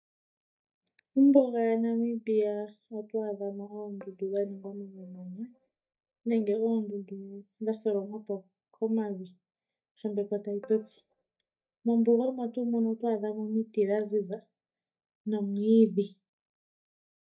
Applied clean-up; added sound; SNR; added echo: neural mask model DeepFilterNet 3.